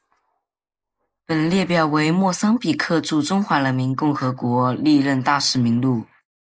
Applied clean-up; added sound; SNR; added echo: neural mask model Resemble Enhance denoiser.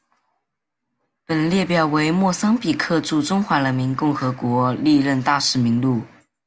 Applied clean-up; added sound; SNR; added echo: none; none; none; none.